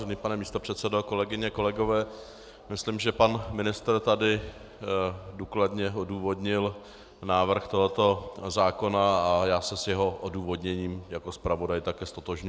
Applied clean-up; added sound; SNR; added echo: none; none; none; none.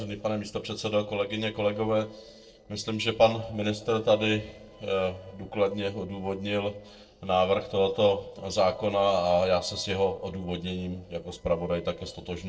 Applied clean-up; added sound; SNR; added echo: neural separator model SepFormer DNS4.